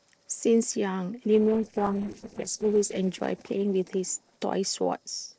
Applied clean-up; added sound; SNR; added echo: neural separator model SepFormer DNS4.